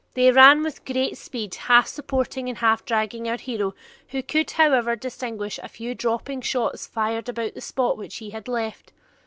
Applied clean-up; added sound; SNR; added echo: none; none; none; none.